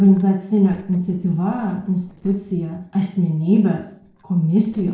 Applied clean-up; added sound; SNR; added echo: neural separator model SepFormer DNS4.